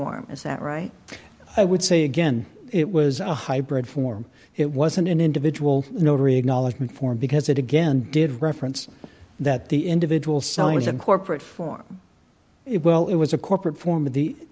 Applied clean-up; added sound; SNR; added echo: none; none; none; none.